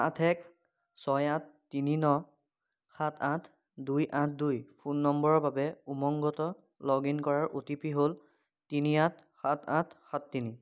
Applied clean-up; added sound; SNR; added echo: none; none; none; none.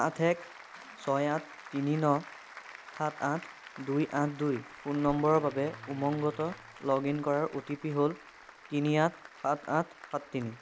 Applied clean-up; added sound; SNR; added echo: none; Electric guitar / Bass guitar + Applause; 17 dB; none.